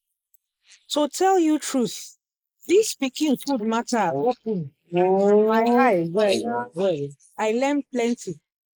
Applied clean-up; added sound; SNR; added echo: neural mask model Resemble Enhance denoiser.